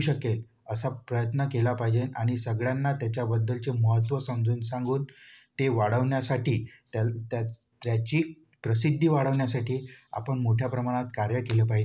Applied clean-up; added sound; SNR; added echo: none; none; none; none.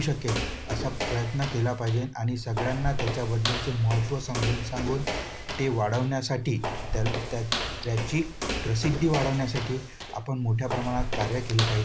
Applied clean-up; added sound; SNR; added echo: none; Walk, footsteps; 4 dB; none.